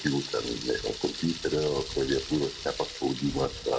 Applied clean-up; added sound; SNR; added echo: none; Thunder; 9 dB; reverberation time 0.8 s.